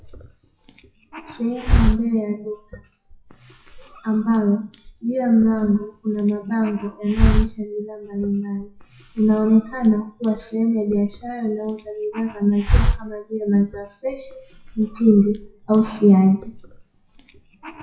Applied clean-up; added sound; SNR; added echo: classical method WPE with log-MMSE.